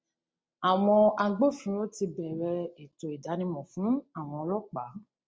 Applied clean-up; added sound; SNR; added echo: none; none; none; none.